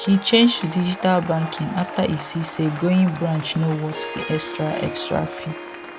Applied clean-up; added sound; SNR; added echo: none; Applause / Cheering + Harp; 11 dB; none.